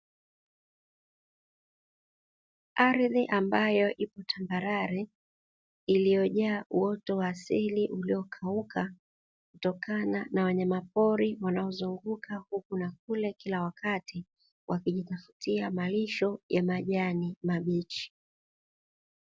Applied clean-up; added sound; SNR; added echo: none; none; none; none.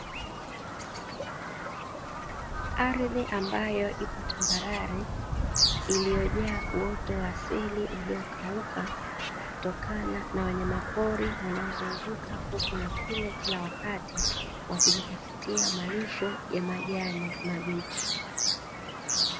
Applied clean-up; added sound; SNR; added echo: none; Bird vocalization, bird call, bird song; -1 dB; none.